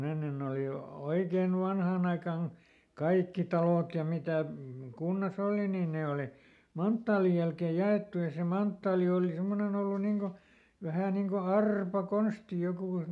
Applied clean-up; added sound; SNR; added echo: none; none; none; none.